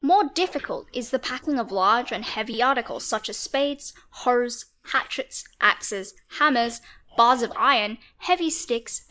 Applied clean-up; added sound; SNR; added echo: neural mask model Resemble Enhance denoiser.